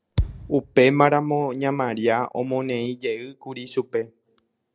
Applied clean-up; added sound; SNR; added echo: none; Thump, thud; 6 dB; none.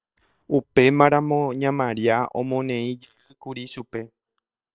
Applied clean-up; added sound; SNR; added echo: neural separator model SepFormer WHAM!.